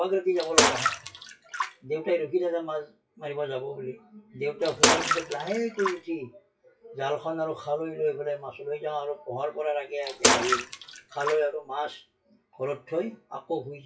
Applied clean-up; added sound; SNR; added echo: classical method WPE with log-MMSE.